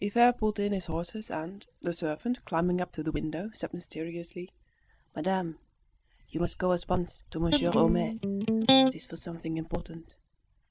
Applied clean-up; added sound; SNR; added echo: none; Electric guitar; -4 dB; none.